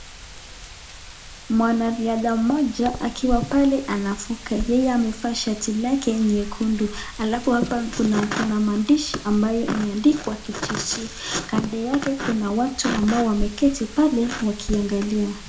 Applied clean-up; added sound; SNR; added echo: none; Wind; 13 dB; reverberation time 0.3 s.